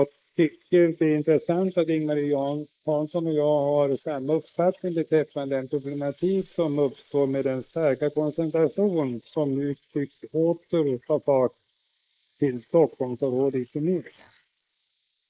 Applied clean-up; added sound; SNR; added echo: neural mask model Resemble Enhance denoiser.